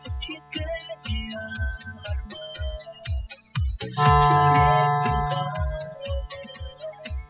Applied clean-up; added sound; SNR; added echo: classical method spectral subtraction.